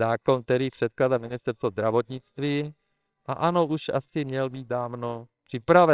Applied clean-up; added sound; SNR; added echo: neural separator model SepFormer WHAMR!.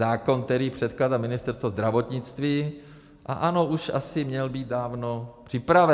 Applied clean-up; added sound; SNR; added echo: none; none; none; none.